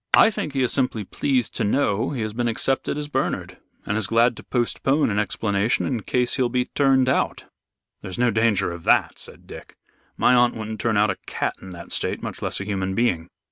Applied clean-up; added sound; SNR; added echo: none; Shatter; 7 dB; none.